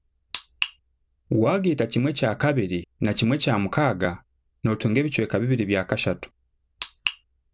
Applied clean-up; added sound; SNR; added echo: none; none; none; none.